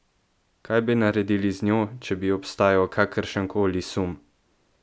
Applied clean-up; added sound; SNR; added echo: none; none; none; none.